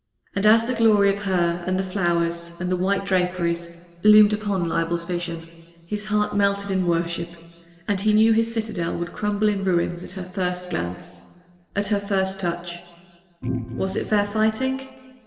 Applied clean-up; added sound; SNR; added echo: none; Organ; 7 dB; reverberation time 1.8 s.